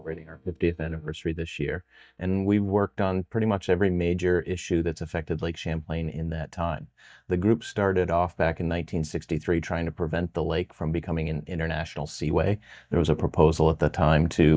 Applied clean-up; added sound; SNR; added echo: neural mask model DeepFilterNet 3.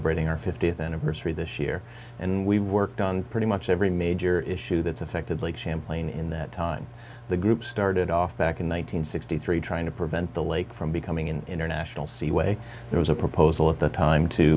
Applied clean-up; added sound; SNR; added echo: none; none; none; none.